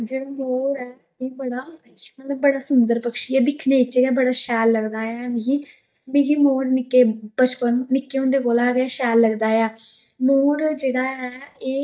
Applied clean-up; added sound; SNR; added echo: neural mask model DeepFilterNet 3.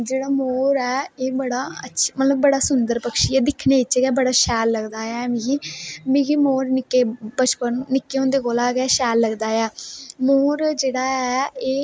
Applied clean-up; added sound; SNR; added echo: none; none; none; none.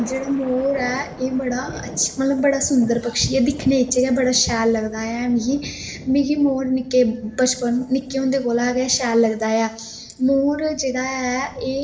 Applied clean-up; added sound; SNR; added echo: none; Thunder; 18 dB; reverberation time 0.6 s.